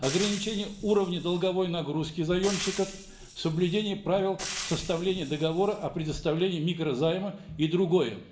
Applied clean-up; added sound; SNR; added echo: none; Frying (food); 12 dB; reverberation time 0.4 s.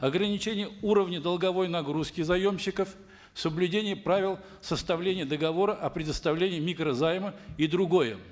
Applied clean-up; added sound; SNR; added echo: none; none; none; none.